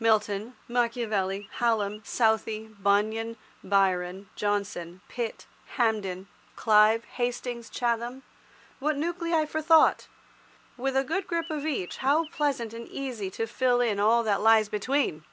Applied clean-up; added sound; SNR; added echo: none; Chirp, tweet; 19 dB; none.